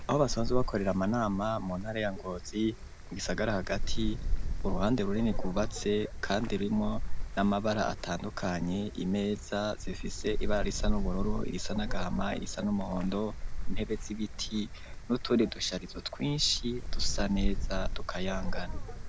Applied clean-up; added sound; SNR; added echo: none; Wind; 0 dB; none.